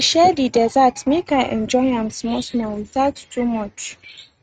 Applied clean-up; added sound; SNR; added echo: neural mask model RNNoise.